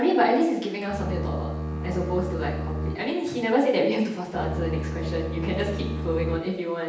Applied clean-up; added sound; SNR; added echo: none; Bowed string instrument; 4 dB; reverberation time 0.9 s.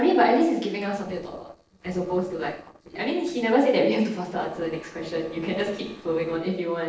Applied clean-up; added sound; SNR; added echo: neural separator model SepFormer DNS4.